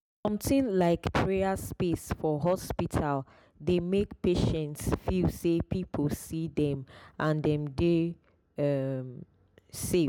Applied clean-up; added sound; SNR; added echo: none; none; none; none.